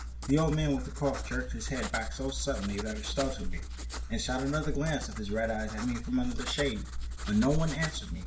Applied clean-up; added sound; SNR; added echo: none; Writing; 14 dB; reverberation time 0.4 s.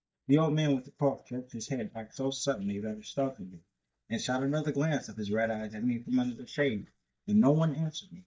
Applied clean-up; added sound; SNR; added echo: neural mask model DeepFilterNet 3.